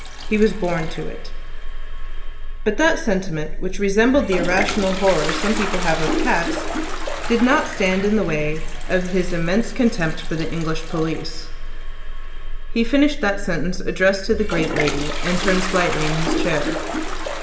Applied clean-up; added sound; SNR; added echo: none; Toilet flush; 9 dB; reverberation time 1.1 s.